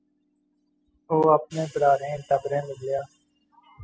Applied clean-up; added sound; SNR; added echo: classical method spectral subtraction.